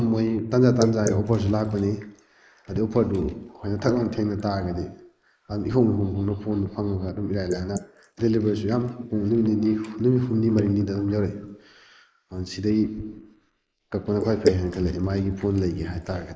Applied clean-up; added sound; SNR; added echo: neural mask model Resemble Enhance denoiser.